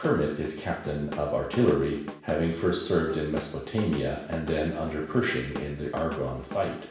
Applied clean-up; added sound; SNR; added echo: none; Drum / Drum kit; 14 dB; reverberation time 0.7 s.